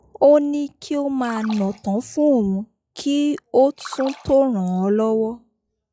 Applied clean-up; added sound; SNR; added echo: classical method log-MMSE.